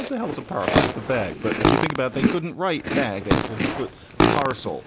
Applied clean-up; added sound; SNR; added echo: none; Fart + Chewing, mastication; -3 dB; none.